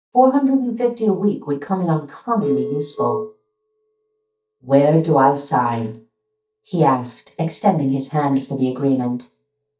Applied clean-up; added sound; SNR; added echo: neural mask model DeepFilterNet 3.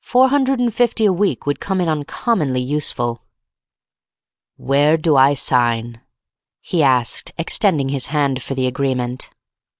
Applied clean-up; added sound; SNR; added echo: none; none; none; none.